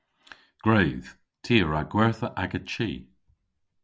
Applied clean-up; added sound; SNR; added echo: none; none; none; none.